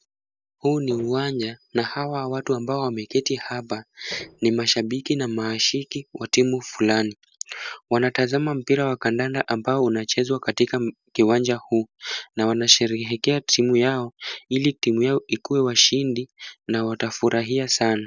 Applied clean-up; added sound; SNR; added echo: none; Walk, footsteps; 17 dB; none.